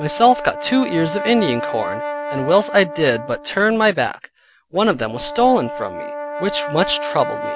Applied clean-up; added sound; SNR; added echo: none; Brass instrument; 9 dB; none.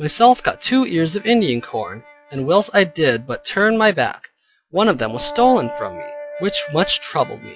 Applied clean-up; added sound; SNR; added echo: classical method log-MMSE.